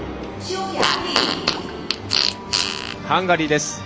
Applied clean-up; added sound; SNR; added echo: none; Fart; 1 dB; none.